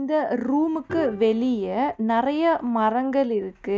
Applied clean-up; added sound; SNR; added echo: none; Bowed string instrument; 18 dB; none.